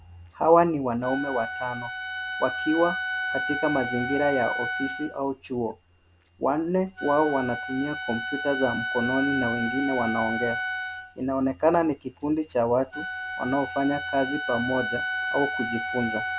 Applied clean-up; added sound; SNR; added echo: none; Wind instrument, woodwind instrument; 5 dB; none.